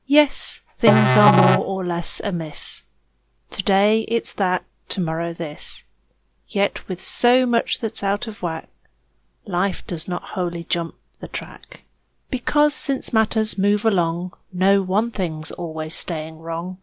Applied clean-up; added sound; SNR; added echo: none; Musical instrument; -1 dB; none.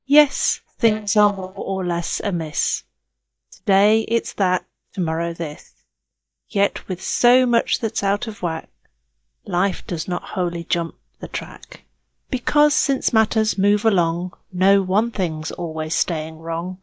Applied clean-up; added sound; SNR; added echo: neural mask model DeepFilterNet 3.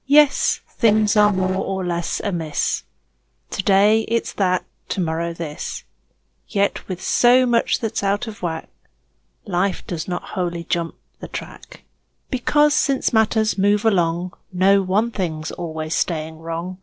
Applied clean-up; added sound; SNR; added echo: neural separator model SepFormer DNS4.